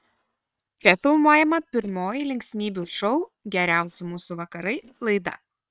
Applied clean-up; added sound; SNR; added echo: neural separator model SepFormer WHAM!.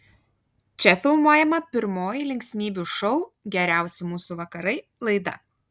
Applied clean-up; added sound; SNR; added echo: none; none; none; none.